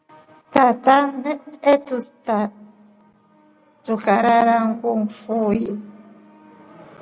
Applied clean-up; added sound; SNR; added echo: none; none; none; none.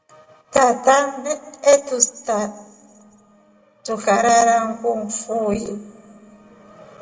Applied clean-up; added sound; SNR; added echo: none; none; none; reverberation time 1.0 s.